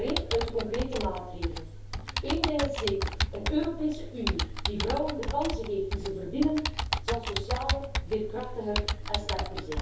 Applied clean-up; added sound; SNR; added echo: none; Computer keyboard; 0 dB; reverberation time 0.6 s.